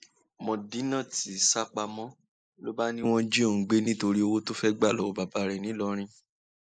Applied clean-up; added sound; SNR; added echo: neural mask model Resemble Enhance denoiser.